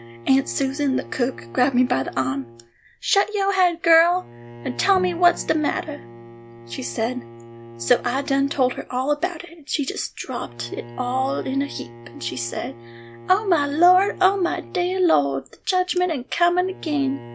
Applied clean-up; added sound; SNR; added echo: none; Bowed string instrument + Bowed string instrument; 17 dB; none.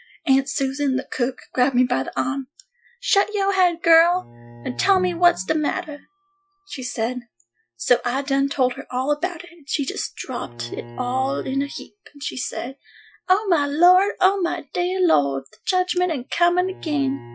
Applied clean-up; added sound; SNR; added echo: classical method Wiener filter.